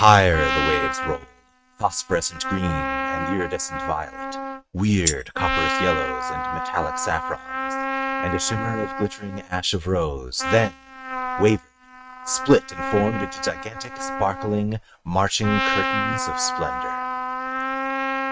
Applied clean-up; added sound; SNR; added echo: neural mask model RNNoise.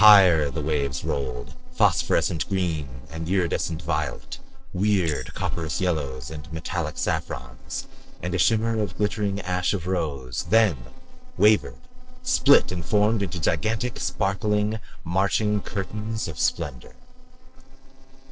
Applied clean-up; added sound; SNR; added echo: neural separator model SepFormer DNS4.